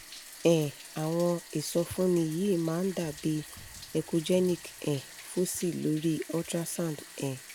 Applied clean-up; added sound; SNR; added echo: none; Bathtub (filling or washing); 17 dB; none.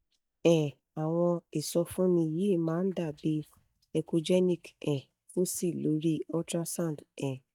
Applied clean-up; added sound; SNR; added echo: neural mask model DeepFilterNet 3.